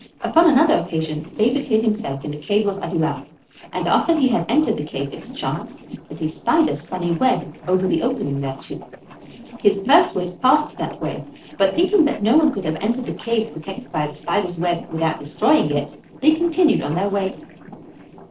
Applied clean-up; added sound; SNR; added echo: neural separator model SepFormer DNS4.